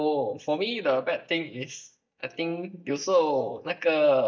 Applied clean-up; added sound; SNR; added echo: neural mask model DeepFilterNet 3.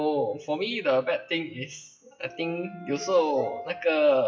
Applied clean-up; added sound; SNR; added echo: classical method WPE with log-MMSE.